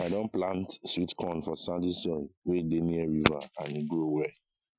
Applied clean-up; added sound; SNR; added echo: classical method Wiener filter.